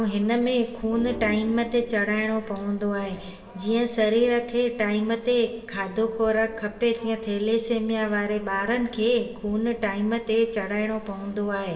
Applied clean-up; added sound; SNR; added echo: none; Organ; 16 dB; reverberation time 1.2 s.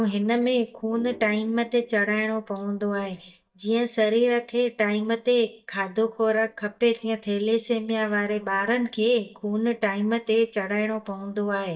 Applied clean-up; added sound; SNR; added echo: neural mask model DeepFilterNet 3.